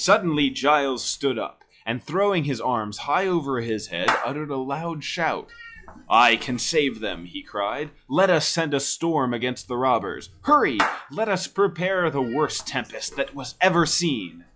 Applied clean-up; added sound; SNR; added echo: classical method log-MMSE.